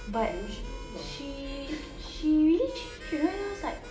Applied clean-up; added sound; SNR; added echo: none; Harmonica; 17 dB; reverberation time 0.9 s.